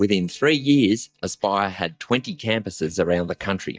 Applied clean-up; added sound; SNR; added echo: neural mask model DeepFilterNet 3.